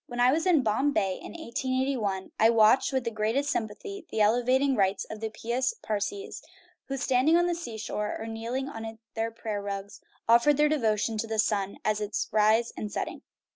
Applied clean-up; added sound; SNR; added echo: none; none; none; none.